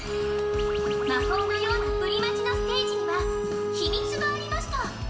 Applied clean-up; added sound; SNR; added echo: none; Wind instrument, woodwind instrument; -2 dB; reverberation time 1.2 s.